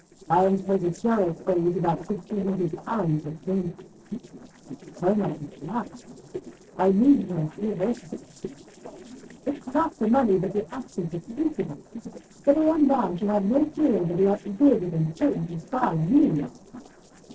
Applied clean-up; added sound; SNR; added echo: neural separator model SepFormer DNS4.